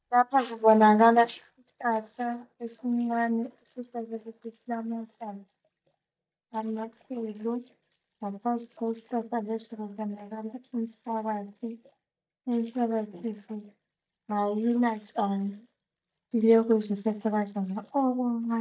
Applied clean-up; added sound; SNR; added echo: neural mask model DeepFilterNet 3.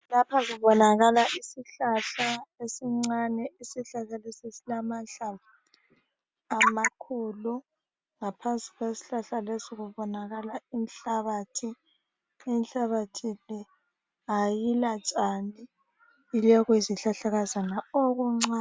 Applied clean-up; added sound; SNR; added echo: none; none; none; none.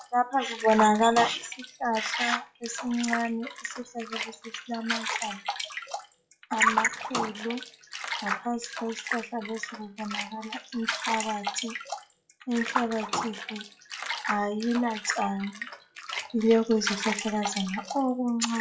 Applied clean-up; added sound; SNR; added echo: classical method WPE with log-MMSE.